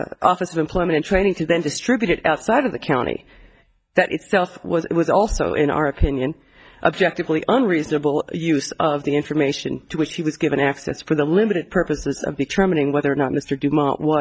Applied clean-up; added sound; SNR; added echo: neural mask model DeepFilterNet 3.